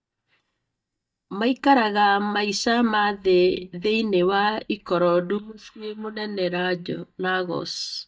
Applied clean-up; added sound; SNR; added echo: neural mask model DeepFilterNet 3.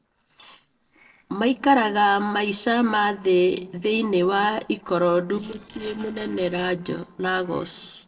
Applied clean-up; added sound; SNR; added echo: neural separator model SepFormer DNS4.